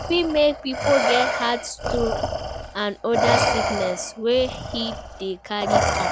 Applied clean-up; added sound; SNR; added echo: none; Respiratory sounds; 0 dB; none.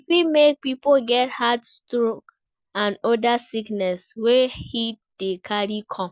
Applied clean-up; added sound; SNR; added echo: none; none; none; none.